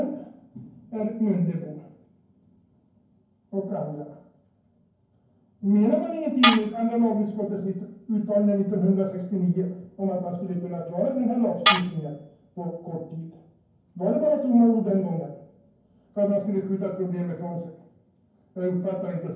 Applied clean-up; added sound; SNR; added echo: none; Tools; 3 dB; reverberation time 0.9 s.